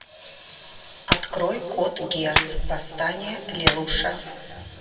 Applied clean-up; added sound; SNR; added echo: none; Clapping; 1 dB; reverberation time 2.2 s.